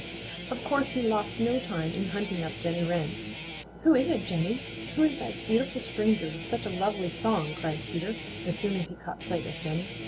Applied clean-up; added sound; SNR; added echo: none; Guitar; 10 dB; none.